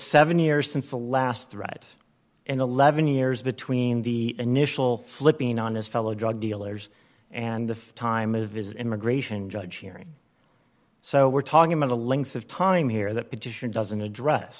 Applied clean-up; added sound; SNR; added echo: none; none; none; none.